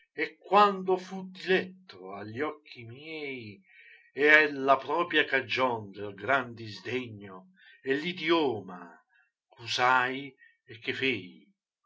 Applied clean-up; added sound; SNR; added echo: none; none; none; none.